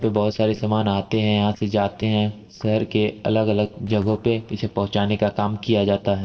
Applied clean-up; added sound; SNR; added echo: neural separator model SepFormer DNS4.